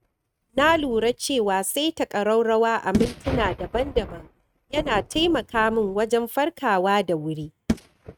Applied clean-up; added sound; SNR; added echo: neural mask model RNNoise.